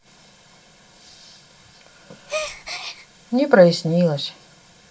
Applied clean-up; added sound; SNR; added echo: none; Gasp; 8 dB; reverberation time 0.2 s.